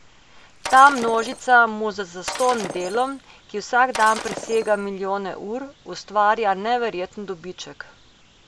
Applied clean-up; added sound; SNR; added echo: none; Shatter; 12 dB; none.